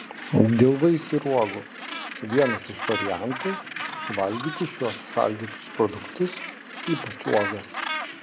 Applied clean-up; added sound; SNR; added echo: none; Gull, seagull; 9 dB; none.